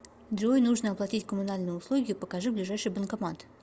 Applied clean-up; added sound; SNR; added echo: none; none; none; none.